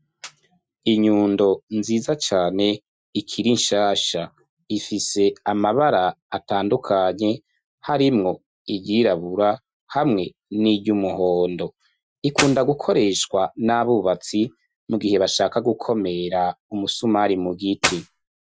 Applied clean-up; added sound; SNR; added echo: classical method Wiener filter.